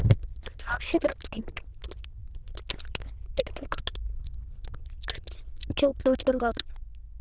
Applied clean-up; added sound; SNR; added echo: neural diffusion model UNIVERSE++.